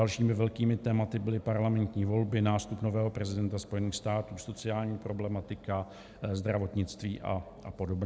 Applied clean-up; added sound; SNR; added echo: none; none; none; none.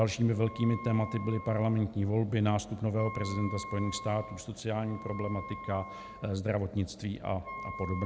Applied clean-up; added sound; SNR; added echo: none; Wind instrument, woodwind instrument; 14 dB; none.